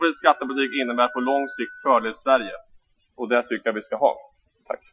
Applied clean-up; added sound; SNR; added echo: classical method Wiener filter.